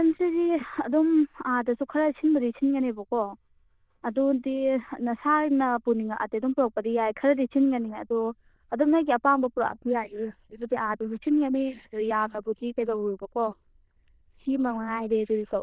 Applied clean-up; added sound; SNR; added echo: neural diffusion model UNIVERSE++.